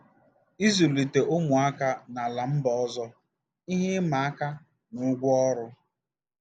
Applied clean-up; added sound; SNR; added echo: none; none; none; none.